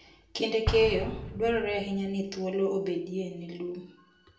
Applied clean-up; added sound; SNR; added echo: none; Explosion; 10 dB; reverberation time 0.5 s.